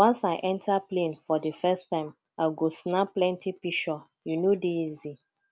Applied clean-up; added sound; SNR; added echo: none; none; none; none.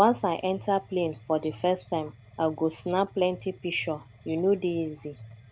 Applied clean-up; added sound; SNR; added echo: none; Mechanisms; 20 dB; none.